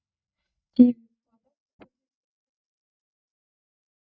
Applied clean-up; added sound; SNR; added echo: neural mask model DeepFilterNet 3.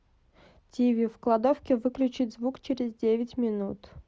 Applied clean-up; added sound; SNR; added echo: none; none; none; none.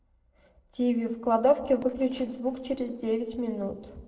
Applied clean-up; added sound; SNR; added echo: neural separator model SepFormer DNS4.